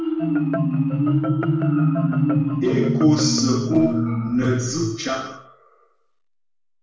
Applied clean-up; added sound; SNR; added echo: none; Marimba, xylophone; -3 dB; reverberation time 0.6 s.